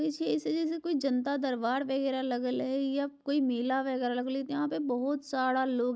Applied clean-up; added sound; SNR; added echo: none; none; none; none.